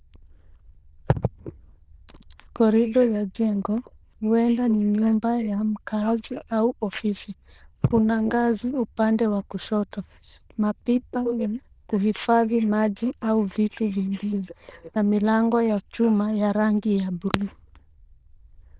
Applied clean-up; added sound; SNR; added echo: neural diffusion model UNIVERSE++.